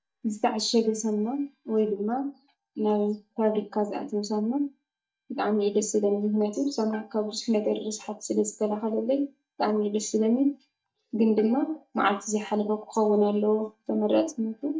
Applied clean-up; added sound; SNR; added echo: neural mask model DeepFilterNet 3.